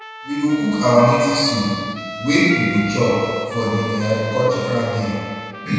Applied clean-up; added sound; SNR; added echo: none; Trumpet; 12 dB; reverberation time 1.9 s.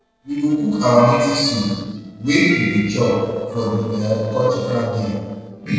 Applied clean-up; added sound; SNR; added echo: neural separator model SepFormer DNS4.